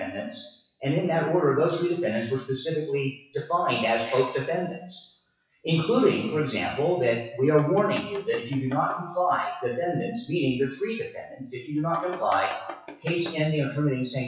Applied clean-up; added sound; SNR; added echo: classical method WPE with log-MMSE.